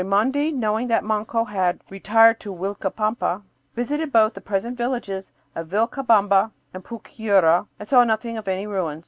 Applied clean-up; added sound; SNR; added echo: none; none; none; none.